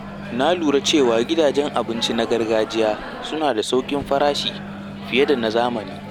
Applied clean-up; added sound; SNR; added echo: none; Microwave oven; 12 dB; none.